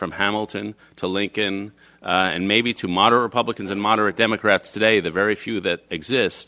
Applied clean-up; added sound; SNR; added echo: none; none; none; none.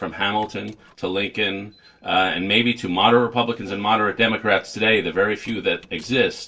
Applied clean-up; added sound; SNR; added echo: neural separator model SepFormer DNS4.